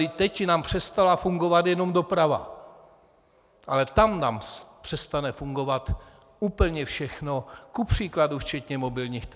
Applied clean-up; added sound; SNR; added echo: none; none; none; none.